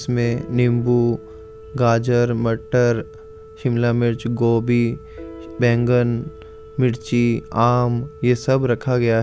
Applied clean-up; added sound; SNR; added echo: none; Piano + Organ; 20 dB; none.